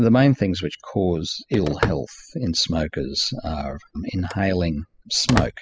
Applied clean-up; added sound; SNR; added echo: classical method spectral subtraction.